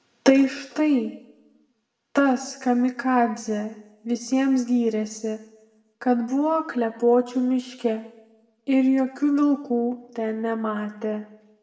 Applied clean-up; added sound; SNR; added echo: none; none; none; reverberation time 0.7 s.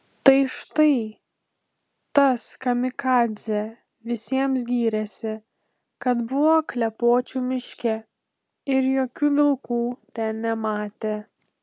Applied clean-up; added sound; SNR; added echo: none; none; none; none.